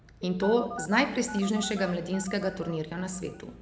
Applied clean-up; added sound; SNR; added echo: none; Telephone; 13 dB; none.